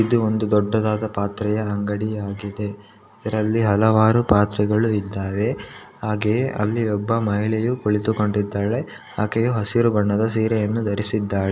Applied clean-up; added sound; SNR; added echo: none; none; none; none.